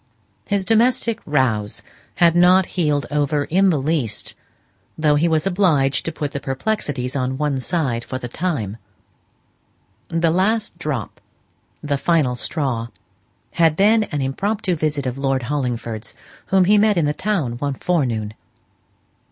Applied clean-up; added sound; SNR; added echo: none; none; none; none.